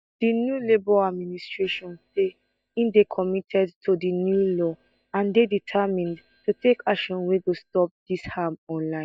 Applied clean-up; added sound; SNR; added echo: neural mask model DeepFilterNet 3.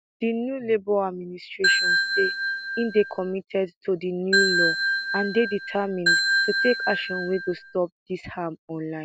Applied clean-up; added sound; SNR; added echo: none; Ringtone / Bell; -2 dB; none.